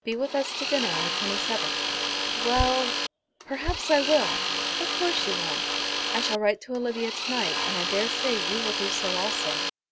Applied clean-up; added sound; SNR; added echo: none; Tools; -1 dB; none.